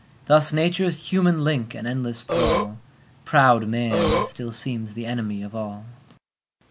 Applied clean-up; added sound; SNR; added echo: none; Burping, eructation; -2 dB; none.